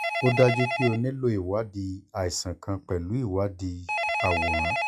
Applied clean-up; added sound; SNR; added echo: classical method log-MMSE.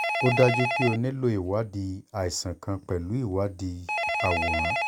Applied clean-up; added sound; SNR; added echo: none; Telephone; 3 dB; none.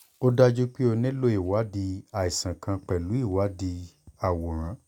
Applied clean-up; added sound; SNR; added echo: none; none; none; none.